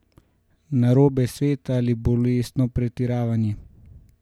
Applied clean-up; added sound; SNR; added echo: none; none; none; none.